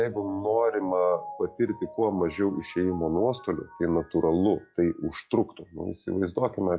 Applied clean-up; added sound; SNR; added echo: classical method log-MMSE.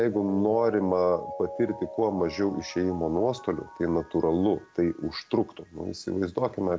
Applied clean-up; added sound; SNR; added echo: none; Mallet percussion; 16 dB; none.